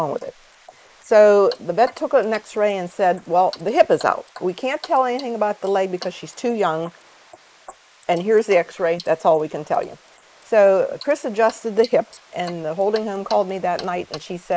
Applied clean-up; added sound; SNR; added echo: neural mask model Resemble Enhance denoiser.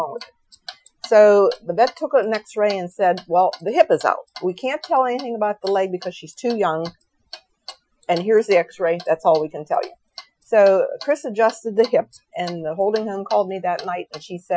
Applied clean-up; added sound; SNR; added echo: classical method Wiener filter.